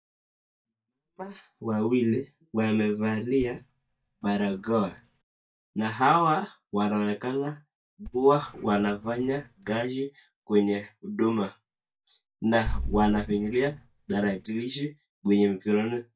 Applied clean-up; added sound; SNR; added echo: neural mask model DeepFilterNet 3.